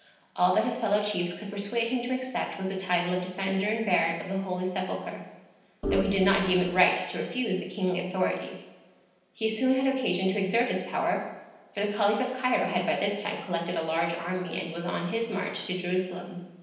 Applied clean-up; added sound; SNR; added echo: none; Organ; 4 dB; reverberation time 0.9 s.